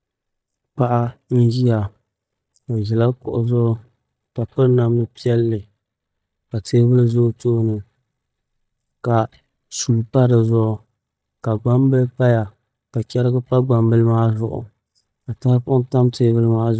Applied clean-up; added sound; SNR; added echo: neural mask model DeepFilterNet 3.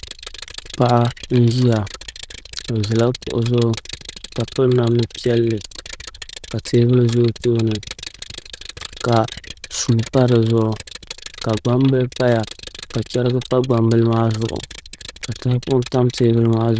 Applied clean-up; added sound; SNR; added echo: neural diffusion model UNIVERSE++.